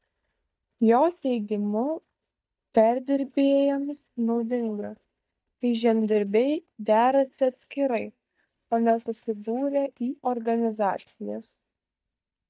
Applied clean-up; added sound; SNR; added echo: neural mask model DeepFilterNet 3.